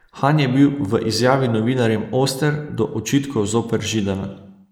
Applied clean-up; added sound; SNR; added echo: neural mask model Resemble Enhance denoiser.